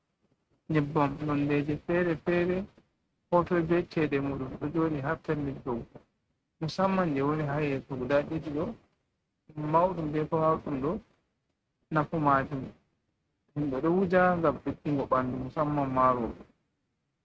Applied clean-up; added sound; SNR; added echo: neural mask model RNNoise.